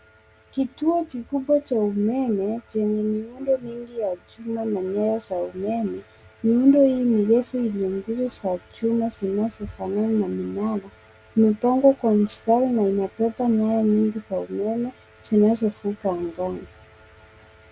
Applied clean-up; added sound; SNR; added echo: none; none; none; none.